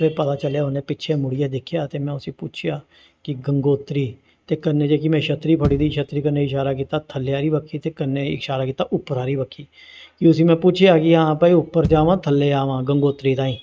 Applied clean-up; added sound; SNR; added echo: neural mask model RNNoise.